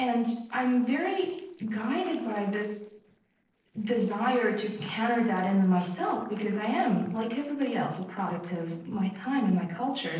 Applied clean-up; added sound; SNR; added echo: neural separator model SepFormer DNS4.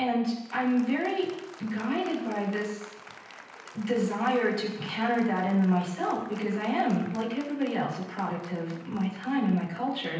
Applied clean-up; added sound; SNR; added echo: none; Applause; 20 dB; reverberation time 0.9 s.